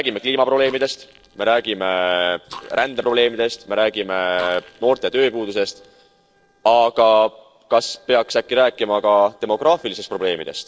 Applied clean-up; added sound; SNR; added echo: neural separator model SepFormer DNS4.